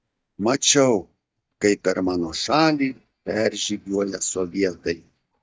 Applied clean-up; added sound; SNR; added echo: neural mask model DeepFilterNet 3.